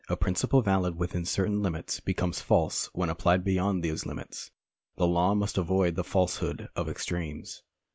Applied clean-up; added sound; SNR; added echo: none; none; none; none.